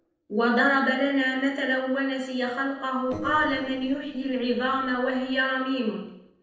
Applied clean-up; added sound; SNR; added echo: neural separator model SepFormer DNS4.